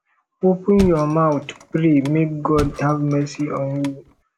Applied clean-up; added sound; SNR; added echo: none; Thump, thud; 15 dB; none.